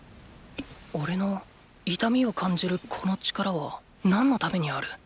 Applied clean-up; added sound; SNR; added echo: none; none; none; none.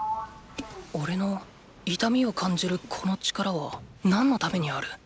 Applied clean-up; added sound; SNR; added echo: none; Sliding door; 14 dB; none.